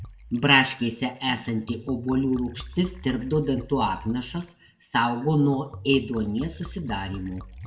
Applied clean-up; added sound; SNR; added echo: none; Liquid; 16 dB; reverberation time 0.5 s.